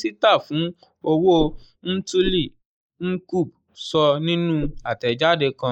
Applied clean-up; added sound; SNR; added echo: neural mask model Resemble Enhance denoiser.